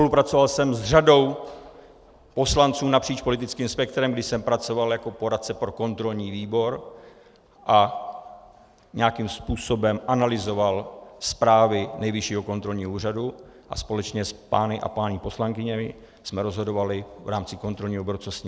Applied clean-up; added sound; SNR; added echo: none; none; none; none.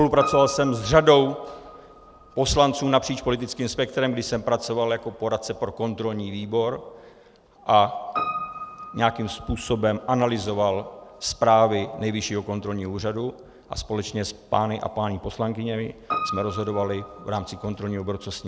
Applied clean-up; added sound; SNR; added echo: none; Piano; 14 dB; none.